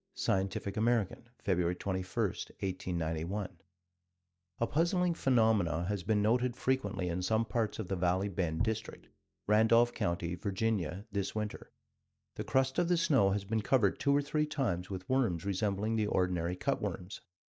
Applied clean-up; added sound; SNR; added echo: neural mask model DeepFilterNet 3.